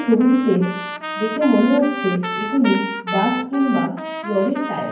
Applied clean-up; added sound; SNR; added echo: none; Trumpet; 9 dB; reverberation time 0.9 s.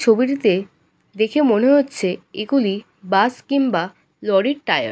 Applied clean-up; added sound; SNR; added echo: none; none; none; none.